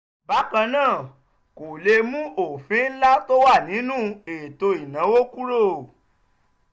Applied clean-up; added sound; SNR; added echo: none; none; none; none.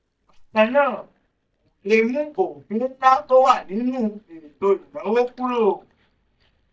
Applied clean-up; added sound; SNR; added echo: neural mask model DeepFilterNet 3.